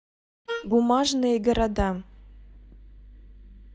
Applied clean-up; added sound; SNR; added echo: neural mask model DeepFilterNet 3.